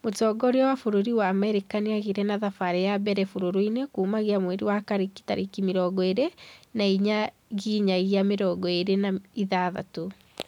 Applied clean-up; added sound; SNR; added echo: none; none; none; none.